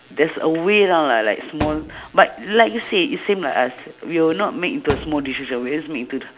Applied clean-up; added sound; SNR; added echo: none; Thump, thud; 13 dB; none.